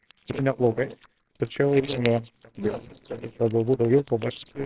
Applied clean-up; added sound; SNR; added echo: neural separator model SepFormer WHAMR!.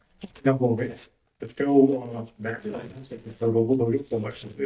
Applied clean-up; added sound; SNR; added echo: neural mask model DeepFilterNet 3.